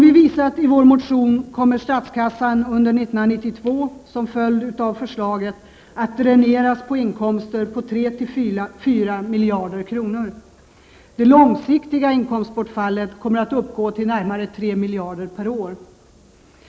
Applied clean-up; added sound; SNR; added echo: none; none; none; none.